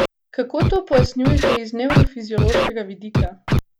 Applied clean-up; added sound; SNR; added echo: none; Scratching (performance technique); -4 dB; none.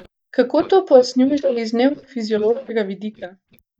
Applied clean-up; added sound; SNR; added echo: neural mask model DeepFilterNet 3.